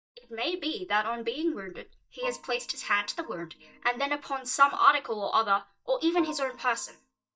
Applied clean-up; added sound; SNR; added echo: neural mask model DeepFilterNet 3.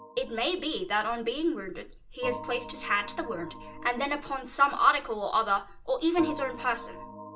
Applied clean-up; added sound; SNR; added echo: none; Organ; 15 dB; reverberation time 0.2 s.